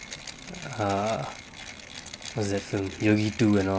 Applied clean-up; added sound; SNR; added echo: none; Mechanisms; 15 dB; none.